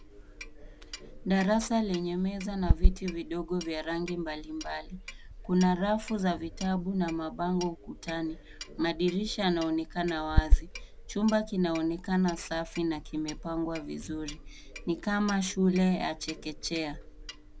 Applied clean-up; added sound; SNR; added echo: none; Clock; 3 dB; none.